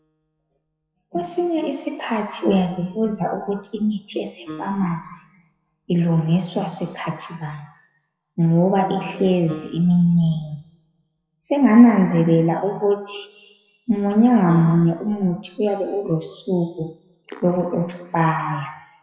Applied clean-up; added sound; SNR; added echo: classical method WPE with log-MMSE.